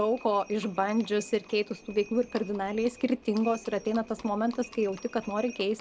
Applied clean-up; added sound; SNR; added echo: none; Livestock, farm animals, working animals; 20 dB; none.